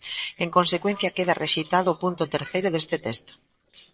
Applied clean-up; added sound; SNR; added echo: neural separator model SepFormer DNS4.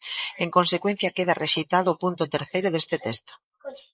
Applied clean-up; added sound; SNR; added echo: neural mask model Resemble Enhance denoiser.